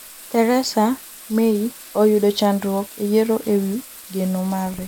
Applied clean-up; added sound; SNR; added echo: none; Bathtub (filling or washing); 19 dB; none.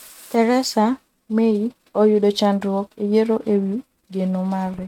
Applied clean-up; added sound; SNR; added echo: neural mask model RNNoise.